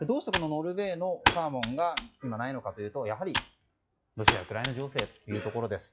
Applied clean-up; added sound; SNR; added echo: classical method log-MMSE.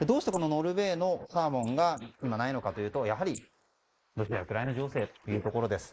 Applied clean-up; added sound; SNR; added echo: neural mask model Resemble Enhance denoiser.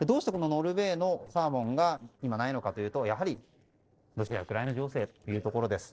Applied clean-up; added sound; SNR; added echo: neural separator model SepFormer DNS4.